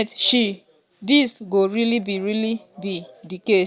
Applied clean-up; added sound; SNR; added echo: none; none; none; none.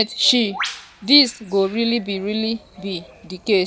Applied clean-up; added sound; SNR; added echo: none; Bird; 15 dB; none.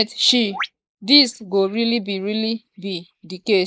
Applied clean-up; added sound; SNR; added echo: neural mask model Resemble Enhance denoiser.